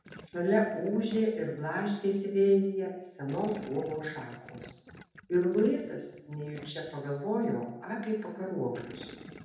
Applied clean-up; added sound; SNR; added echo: none; Gurgling; 20 dB; reverberation time 0.8 s.